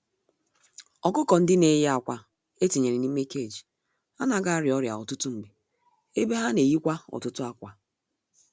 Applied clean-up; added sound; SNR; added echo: none; none; none; none.